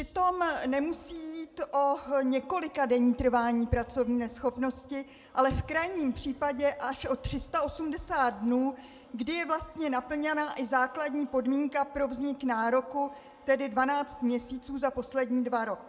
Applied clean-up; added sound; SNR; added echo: none; none; none; reverberation time 1.3 s.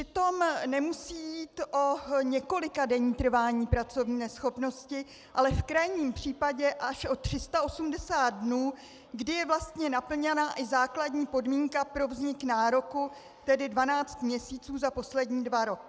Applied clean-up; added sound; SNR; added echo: none; none; none; none.